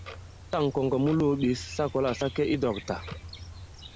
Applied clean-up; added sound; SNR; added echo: none; Clock; 15 dB; none.